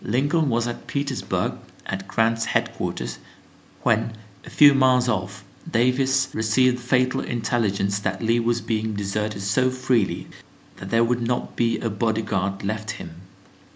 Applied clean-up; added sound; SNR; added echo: none; none; none; none.